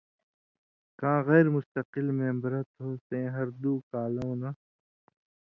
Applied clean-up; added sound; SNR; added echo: none; none; none; none.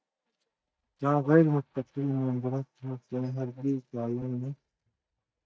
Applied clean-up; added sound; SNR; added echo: neural mask model DeepFilterNet 3.